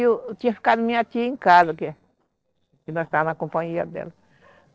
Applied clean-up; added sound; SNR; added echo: neural separator model SepFormer DNS4.